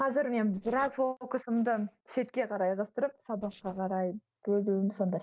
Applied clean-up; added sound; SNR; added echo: neural separator model SepFormer DNS4.